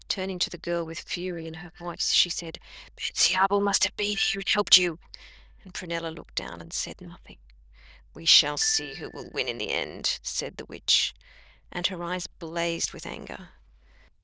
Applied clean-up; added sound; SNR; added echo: neural diffusion model UNIVERSE++.